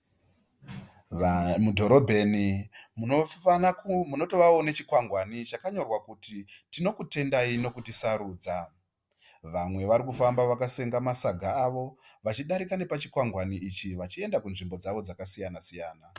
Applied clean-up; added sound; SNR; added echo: none; none; none; none.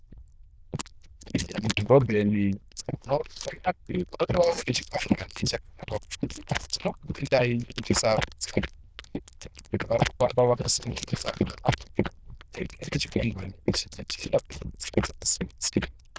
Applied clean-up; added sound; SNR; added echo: neural diffusion model UNIVERSE++.